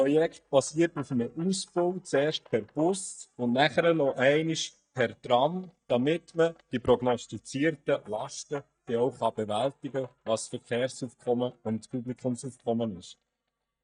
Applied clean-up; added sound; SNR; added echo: neural mask model DeepFilterNet 3.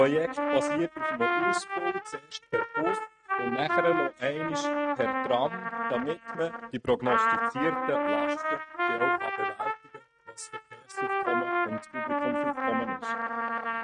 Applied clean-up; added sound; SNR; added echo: neural mask model RNNoise.